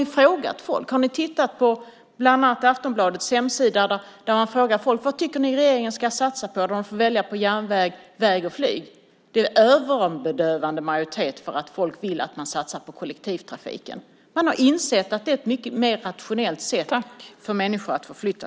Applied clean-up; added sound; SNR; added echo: none; none; none; none.